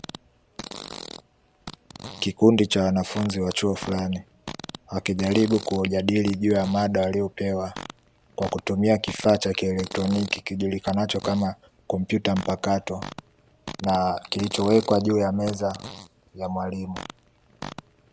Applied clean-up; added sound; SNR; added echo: none; Fart; 16 dB; none.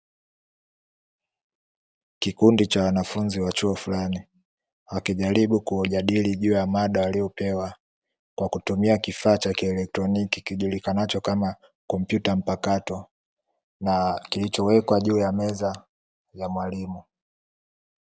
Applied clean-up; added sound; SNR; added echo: none; none; none; none.